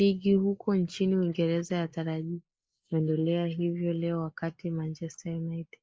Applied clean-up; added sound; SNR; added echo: neural mask model Resemble Enhance denoiser.